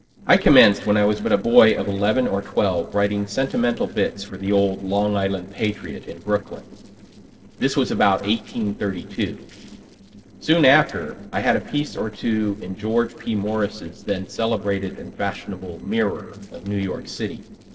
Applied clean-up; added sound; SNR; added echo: neural separator model SepFormer DNS4.